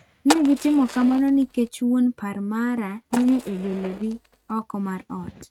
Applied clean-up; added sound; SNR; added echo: neural mask model RNNoise.